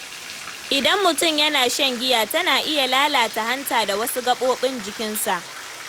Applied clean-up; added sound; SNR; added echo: none; Bathtub (filling or washing); 13 dB; none.